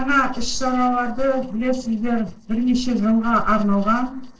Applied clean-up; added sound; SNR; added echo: neural separator model SepFormer DNS4.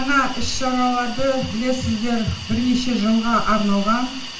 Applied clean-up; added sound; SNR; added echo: none; Hiss; 14 dB; reverberation time 0.3 s.